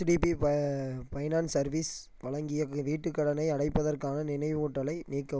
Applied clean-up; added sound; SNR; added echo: none; none; none; none.